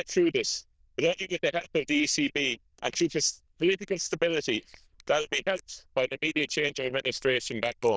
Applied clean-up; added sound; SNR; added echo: neural diffusion model UNIVERSE++.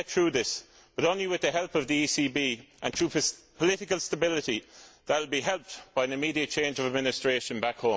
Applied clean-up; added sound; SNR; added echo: none; none; none; none.